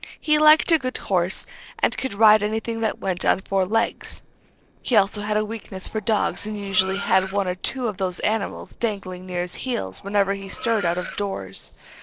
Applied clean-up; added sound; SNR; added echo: neural separator model SepFormer DNS4.